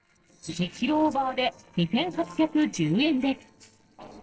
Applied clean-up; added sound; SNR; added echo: neural separator model SepFormer DNS4.